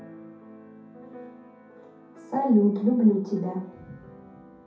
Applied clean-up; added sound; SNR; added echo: none; Keyboard (musical); 19 dB; reverberation time 0.5 s.